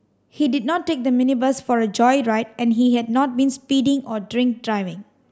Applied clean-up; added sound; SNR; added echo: none; none; none; none.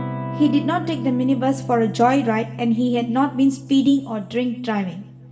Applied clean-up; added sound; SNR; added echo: none; Electric guitar / Strum; 11 dB; reverberation time 1.0 s.